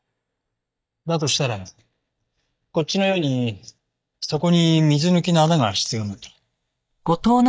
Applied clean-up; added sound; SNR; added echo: neural mask model DeepFilterNet 3.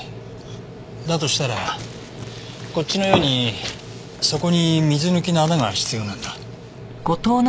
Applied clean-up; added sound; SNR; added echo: none; Crumpling, crinkling; 19 dB; none.